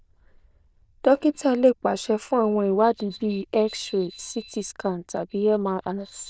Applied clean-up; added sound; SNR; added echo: neural diffusion model UNIVERSE++.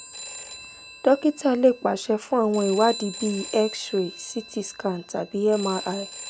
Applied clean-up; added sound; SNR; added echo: none; Telephone; 14 dB; none.